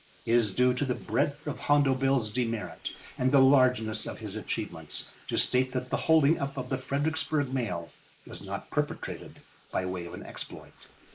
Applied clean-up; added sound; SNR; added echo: neural mask model Resemble Enhance denoiser.